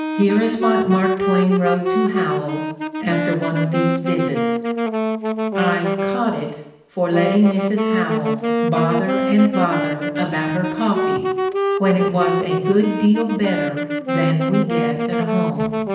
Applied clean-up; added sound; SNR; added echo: none; Wind instrument, woodwind instrument; 1 dB; reverberation time 0.8 s.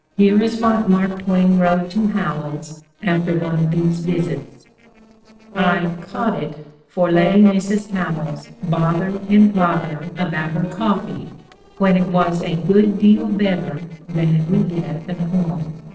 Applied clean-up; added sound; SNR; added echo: neural separator model SepFormer DNS4.